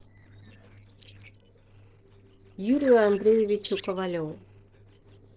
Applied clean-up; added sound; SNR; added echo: neural separator model SepFormer DNS4.